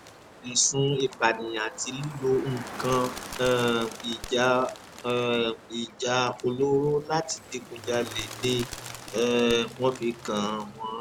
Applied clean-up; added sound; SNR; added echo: none; Bird + Car passing by; 14 dB; none.